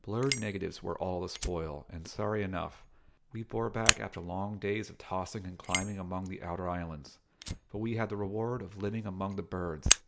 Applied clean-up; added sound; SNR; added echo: none; Fire; 2 dB; none.